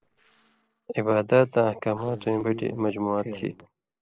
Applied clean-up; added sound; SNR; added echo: neural separator model SepFormer DNS4.